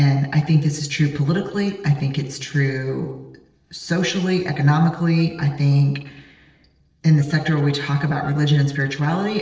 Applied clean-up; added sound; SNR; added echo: neural separator model SepFormer DNS4.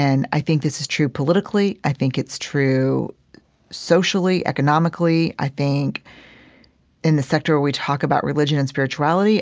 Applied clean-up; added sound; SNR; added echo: none; none; none; none.